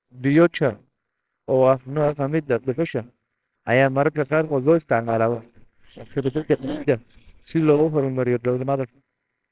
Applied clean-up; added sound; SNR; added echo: neural separator model SepFormer WHAMR!.